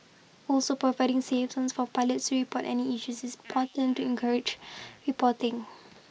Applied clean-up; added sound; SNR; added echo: neural mask model Resemble Enhance denoiser.